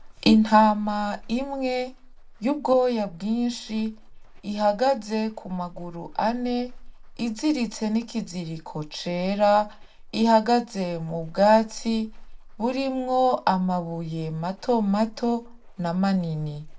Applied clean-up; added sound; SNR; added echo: none; Walk, footsteps; 19 dB; reverberation time 0.2 s.